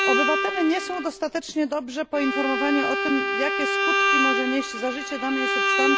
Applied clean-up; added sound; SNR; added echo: none; Bowed string instrument; -2 dB; none.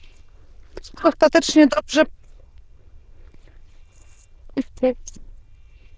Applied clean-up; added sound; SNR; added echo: neural diffusion model UNIVERSE++.